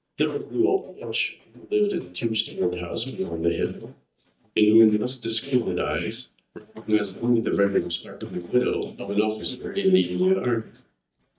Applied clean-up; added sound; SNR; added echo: neural mask model DeepFilterNet 3.